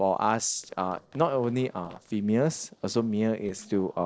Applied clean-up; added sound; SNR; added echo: neural separator model SepFormer DNS4.